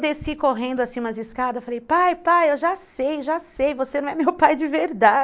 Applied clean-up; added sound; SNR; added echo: none; none; none; none.